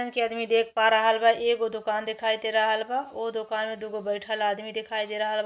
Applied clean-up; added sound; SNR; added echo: none; none; none; none.